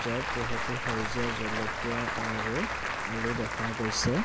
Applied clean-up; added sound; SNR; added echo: none; Applause; -1 dB; none.